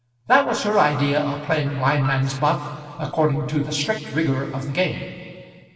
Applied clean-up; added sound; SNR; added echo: none; Piano; 19 dB; reverberation time 2.4 s.